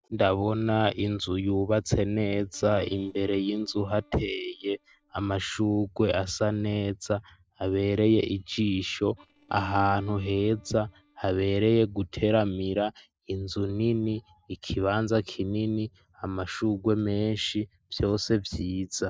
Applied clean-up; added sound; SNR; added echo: neural separator model SepFormer DNS4.